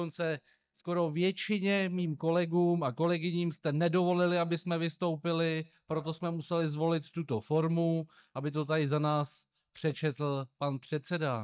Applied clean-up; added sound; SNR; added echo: neural mask model DeepFilterNet 3.